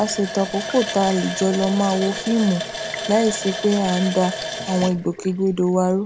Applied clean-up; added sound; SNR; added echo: none; Water tap, faucet; 9 dB; none.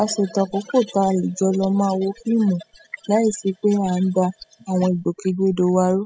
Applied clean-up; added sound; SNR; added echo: classical method spectral subtraction.